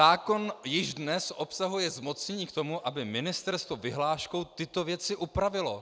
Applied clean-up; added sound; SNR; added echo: none; none; none; none.